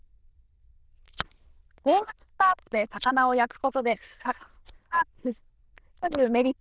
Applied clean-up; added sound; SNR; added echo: neural diffusion model UNIVERSE++.